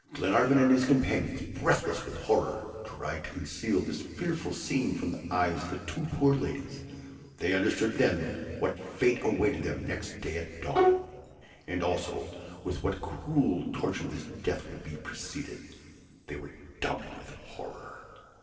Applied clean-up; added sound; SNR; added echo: neural separator model SepFormer DNS4.